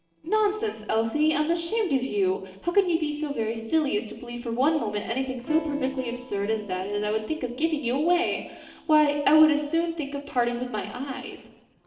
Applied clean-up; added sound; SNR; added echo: neural separator model SepFormer DNS4.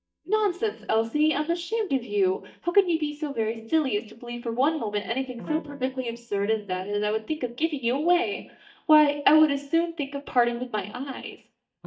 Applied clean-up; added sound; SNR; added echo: neural mask model DeepFilterNet 3.